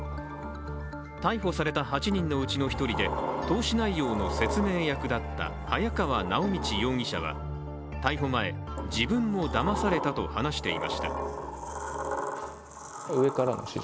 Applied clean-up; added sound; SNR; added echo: none; Sliding door; 8 dB; none.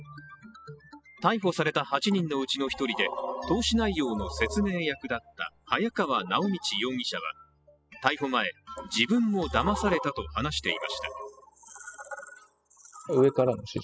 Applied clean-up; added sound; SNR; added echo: classical method spectral subtraction.